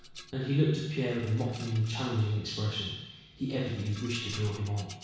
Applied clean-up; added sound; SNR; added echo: none; Rattle; 19 dB; reverberation time 1.1 s.